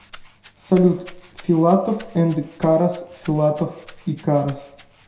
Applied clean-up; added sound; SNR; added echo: none; Rattle (instrument); 14 dB; reverberation time 0.6 s.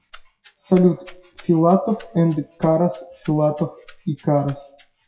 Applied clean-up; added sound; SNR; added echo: classical method WPE with log-MMSE.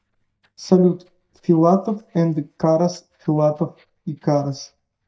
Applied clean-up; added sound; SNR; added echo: neural mask model DeepFilterNet 3.